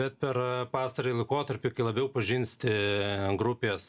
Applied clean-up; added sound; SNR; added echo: none; none; none; none.